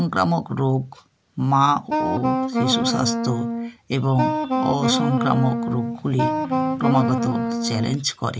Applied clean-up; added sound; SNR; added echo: none; Wind instrument, woodwind instrument; 0 dB; none.